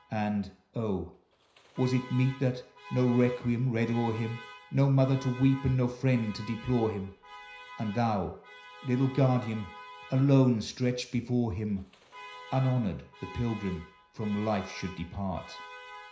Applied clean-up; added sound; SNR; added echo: none; Alarm; 19 dB; reverberation time 0.5 s.